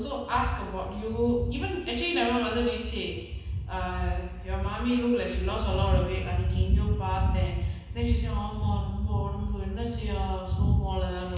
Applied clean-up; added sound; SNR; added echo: none; none; none; reverberation time 1.1 s.